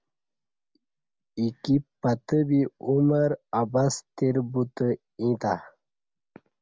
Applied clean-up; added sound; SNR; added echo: none; none; none; none.